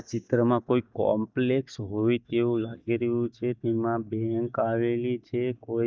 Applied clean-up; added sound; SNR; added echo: neural mask model DeepFilterNet 3.